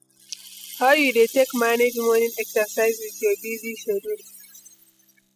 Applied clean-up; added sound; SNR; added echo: classical method spectral subtraction.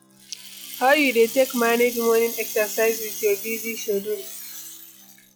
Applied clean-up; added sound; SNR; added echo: classical method log-MMSE.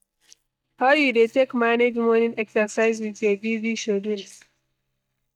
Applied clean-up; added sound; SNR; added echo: neural mask model DeepFilterNet 3.